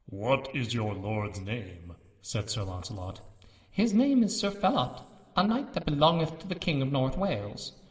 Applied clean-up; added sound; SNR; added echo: none; none; none; reverberation time 2.9 s.